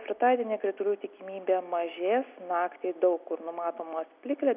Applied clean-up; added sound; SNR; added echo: none; none; none; none.